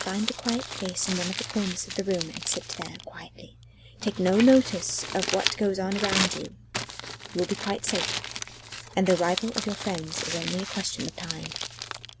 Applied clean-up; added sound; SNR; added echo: none; Crumpling, crinkling; 6 dB; none.